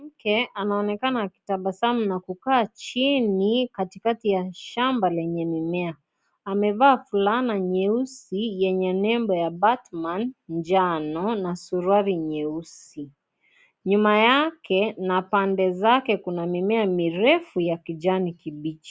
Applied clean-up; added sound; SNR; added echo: none; none; none; none.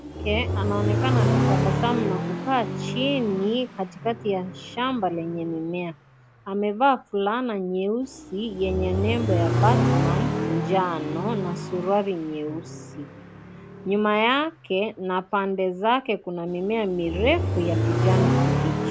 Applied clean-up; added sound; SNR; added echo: none; Accelerating, revving, vroom; 1 dB; none.